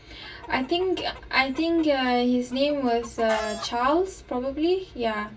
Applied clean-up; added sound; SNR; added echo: none; Chicken, rooster; 16 dB; reverberation time 0.1 s.